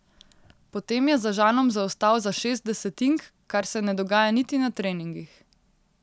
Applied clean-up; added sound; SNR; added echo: none; none; none; none.